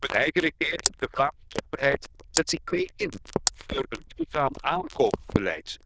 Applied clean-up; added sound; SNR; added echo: neural diffusion model UNIVERSE++.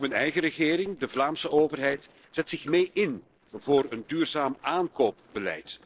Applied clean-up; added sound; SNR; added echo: neural separator model SepFormer DNS4.